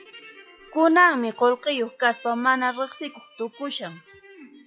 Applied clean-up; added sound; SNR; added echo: classical method log-MMSE.